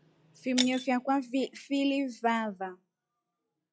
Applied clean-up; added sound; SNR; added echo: classical method log-MMSE.